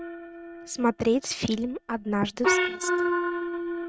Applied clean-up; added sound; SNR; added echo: neural mask model RNNoise.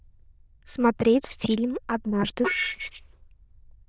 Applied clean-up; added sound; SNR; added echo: neural diffusion model UNIVERSE++.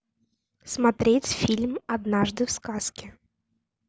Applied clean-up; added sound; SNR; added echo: none; none; none; none.